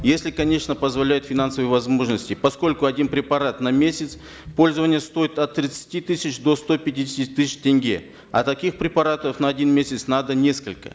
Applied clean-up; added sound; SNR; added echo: none; none; none; none.